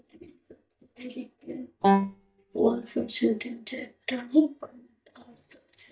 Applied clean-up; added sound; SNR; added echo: neural mask model DeepFilterNet 3.